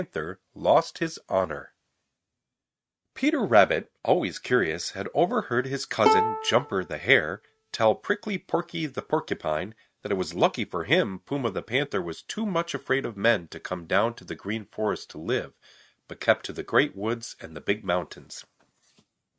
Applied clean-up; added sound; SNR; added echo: neural mask model RNNoise.